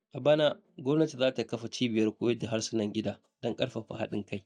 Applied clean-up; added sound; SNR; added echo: neural mask model DeepFilterNet 3.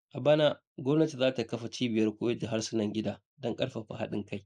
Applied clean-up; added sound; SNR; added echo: neural mask model Resemble Enhance denoiser.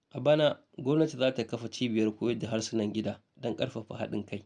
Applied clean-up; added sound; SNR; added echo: none; none; none; none.